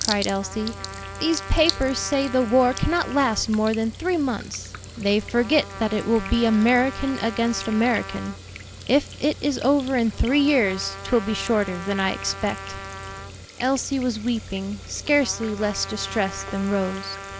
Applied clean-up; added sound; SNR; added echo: none; Sink (filling or washing) / Water tap, faucet + Trumpet; 13 dB; none.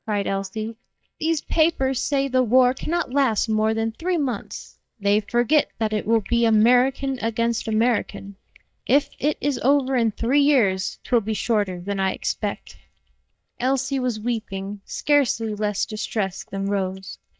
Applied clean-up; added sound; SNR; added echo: neural mask model DeepFilterNet 3.